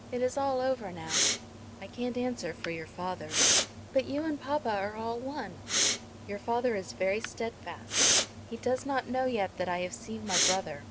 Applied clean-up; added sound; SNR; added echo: none; Respiratory sounds; 1 dB; none.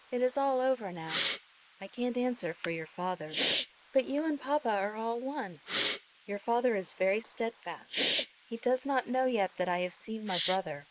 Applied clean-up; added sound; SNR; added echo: neural mask model Resemble Enhance denoiser.